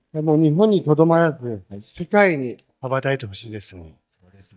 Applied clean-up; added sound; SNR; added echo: neural mask model DeepFilterNet 3.